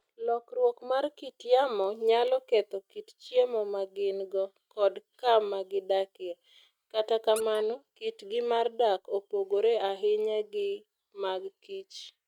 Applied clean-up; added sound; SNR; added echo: neural mask model RNNoise.